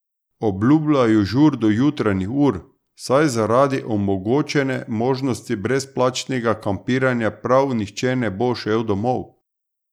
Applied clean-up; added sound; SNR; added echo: none; none; none; none.